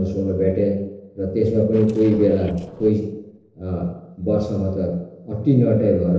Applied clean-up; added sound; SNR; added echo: neural separator model SepFormer DNS4.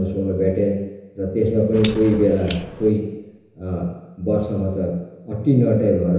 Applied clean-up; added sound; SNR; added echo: none; Clock; 12 dB; reverberation time 1.0 s.